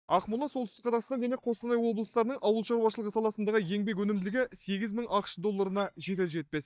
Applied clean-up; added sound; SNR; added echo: neural mask model DeepFilterNet 3.